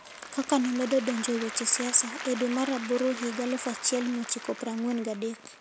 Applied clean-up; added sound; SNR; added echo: none; Applause; 12 dB; none.